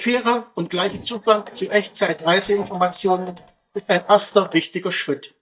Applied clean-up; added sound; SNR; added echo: neural mask model DeepFilterNet 3.